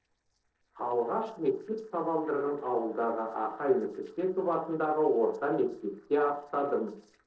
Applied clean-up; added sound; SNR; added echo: neural separator model SepFormer DNS4.